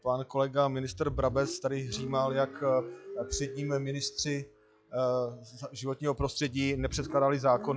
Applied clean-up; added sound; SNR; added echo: classical method log-MMSE.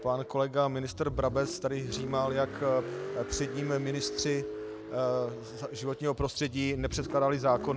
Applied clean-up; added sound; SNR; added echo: none; Car; 9 dB; none.